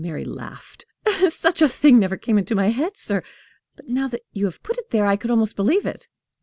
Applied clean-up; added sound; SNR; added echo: none; none; none; none.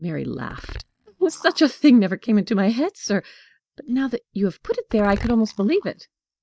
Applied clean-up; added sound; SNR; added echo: neural mask model DeepFilterNet 3.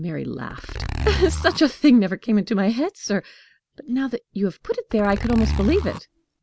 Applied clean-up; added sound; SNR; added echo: none; Zipper (clothing); 5 dB; none.